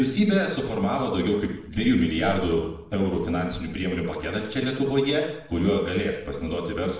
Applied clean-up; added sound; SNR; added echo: neural separator model SepFormer DNS4.